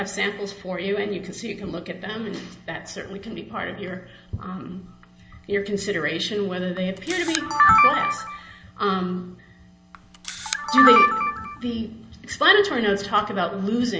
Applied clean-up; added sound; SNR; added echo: none; Camera; -4 dB; reverberation time 0.5 s.